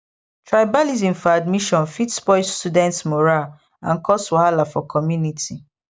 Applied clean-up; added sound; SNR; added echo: none; none; none; none.